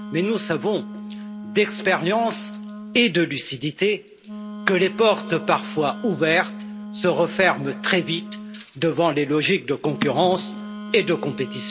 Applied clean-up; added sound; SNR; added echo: none; Wind instrument, woodwind instrument; 12 dB; none.